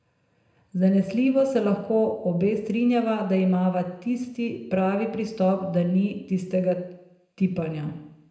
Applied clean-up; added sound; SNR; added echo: none; none; none; reverberation time 0.8 s.